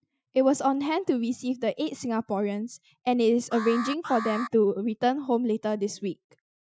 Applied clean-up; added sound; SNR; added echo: classical method Wiener filter.